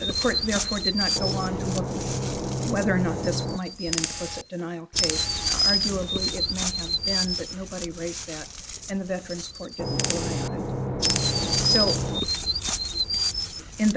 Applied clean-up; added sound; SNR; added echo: none; Chirp, tweet + Engine / Boat, Water vehicle; -4 dB; none.